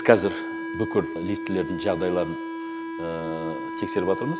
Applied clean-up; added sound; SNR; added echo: none; Wind instrument, woodwind instrument; 6 dB; none.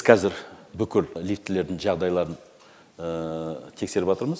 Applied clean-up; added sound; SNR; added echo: none; none; none; none.